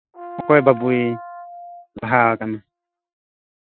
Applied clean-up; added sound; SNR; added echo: classical method Wiener filter.